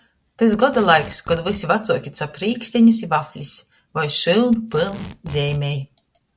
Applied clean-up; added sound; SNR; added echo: none; Packing tape, duct tape; 18 dB; none.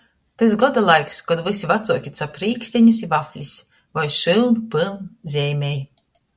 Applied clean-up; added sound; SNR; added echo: none; none; none; none.